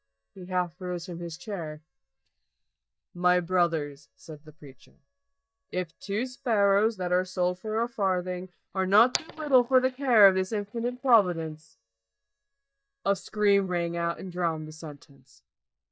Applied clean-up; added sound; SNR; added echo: neural mask model DeepFilterNet 3.